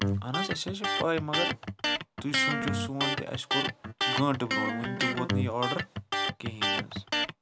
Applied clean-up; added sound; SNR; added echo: none; Electric guitar; -3 dB; none.